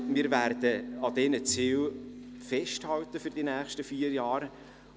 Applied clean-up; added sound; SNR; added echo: none; Piano; 11 dB; none.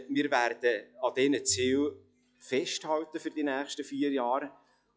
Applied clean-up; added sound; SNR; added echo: classical method log-MMSE.